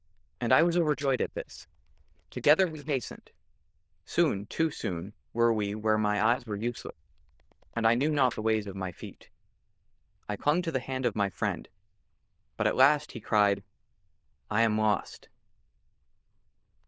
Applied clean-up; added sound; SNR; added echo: neural diffusion model UNIVERSE++.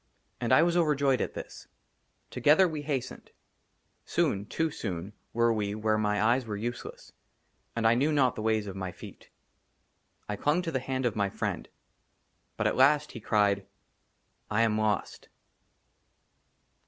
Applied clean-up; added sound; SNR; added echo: none; none; none; none.